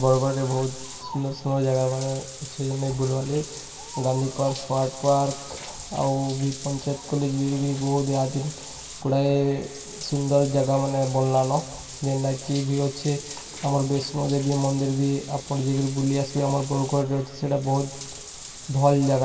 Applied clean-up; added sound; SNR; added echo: none; Bathtub (filling or washing); 15 dB; reverberation time 2.0 s.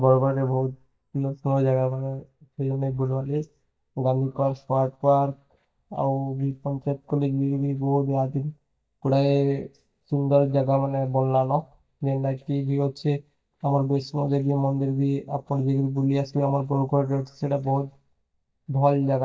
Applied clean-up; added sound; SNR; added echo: neural mask model DeepFilterNet 3.